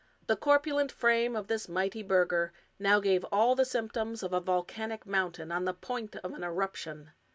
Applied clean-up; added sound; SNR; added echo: none; none; none; none.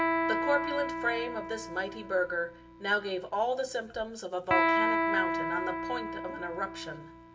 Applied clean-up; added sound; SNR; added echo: none; Electric guitar; -1 dB; reverberation time 0.6 s.